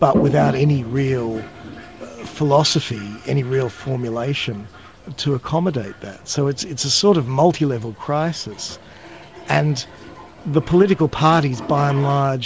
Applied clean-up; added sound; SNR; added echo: none; Toilet flush; 13 dB; none.